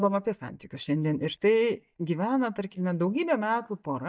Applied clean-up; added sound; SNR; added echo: neural mask model DeepFilterNet 3.